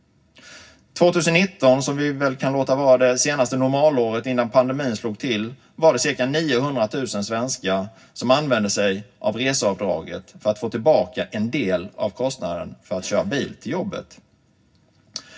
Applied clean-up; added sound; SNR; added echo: none; none; none; reverberation time 0.4 s.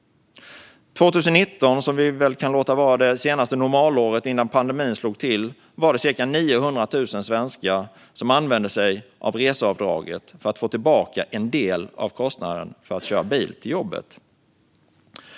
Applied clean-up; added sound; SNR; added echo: none; none; none; none.